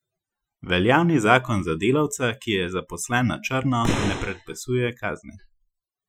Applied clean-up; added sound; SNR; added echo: classical method Wiener filter.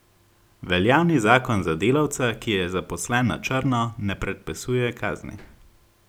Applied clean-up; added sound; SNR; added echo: none; none; none; none.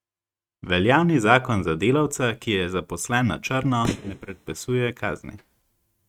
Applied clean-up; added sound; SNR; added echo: neural mask model RNNoise.